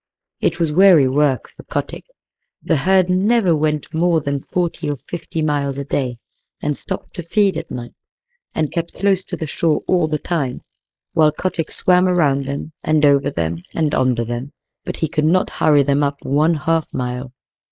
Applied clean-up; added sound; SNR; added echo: neural mask model Resemble Enhance denoiser.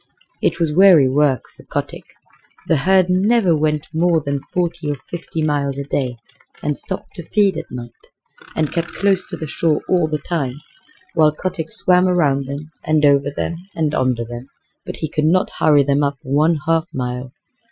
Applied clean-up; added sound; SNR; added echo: classical method Wiener filter.